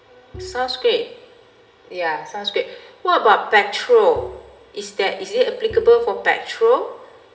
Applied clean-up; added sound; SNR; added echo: none; Bowed string instrument; 20 dB; reverberation time 1.2 s.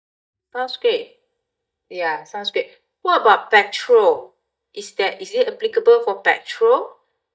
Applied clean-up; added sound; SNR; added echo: neural mask model DeepFilterNet 3.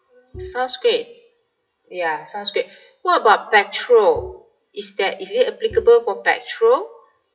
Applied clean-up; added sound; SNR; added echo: classical method WPE with log-MMSE.